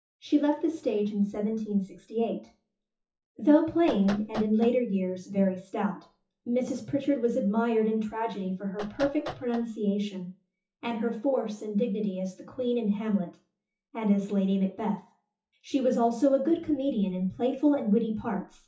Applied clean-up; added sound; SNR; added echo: classical method WPE with log-MMSE.